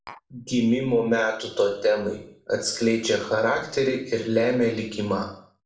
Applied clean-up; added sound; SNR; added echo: none; Tap; 20 dB; reverberation time 0.5 s.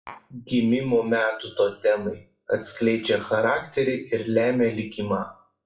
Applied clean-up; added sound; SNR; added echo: classical method WPE with log-MMSE.